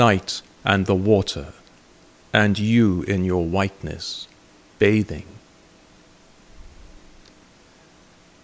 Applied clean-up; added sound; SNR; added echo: none; none; none; none.